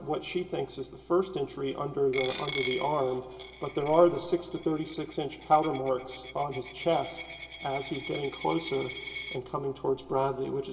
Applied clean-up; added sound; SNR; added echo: none; Coin (dropping); 13 dB; reverberation time 0.2 s.